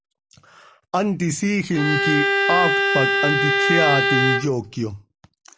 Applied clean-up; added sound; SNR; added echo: none; Bowed string instrument; -4 dB; none.